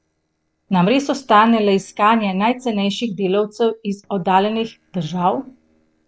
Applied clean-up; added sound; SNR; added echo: neural separator model SepFormer DNS4.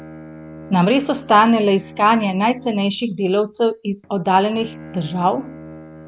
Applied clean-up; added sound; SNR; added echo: none; Bowed string instrument; 20 dB; none.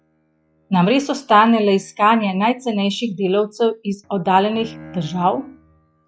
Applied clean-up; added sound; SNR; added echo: classical method log-MMSE.